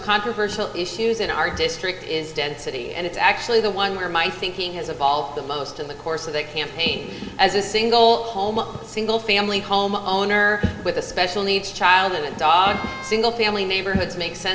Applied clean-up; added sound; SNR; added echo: none; Wind instrument, woodwind instrument; 15 dB; reverberation time 0.5 s.